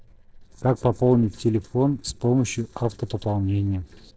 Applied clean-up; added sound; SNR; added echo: neural separator model SepFormer DNS4.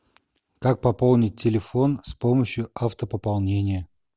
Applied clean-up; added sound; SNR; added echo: none; none; none; none.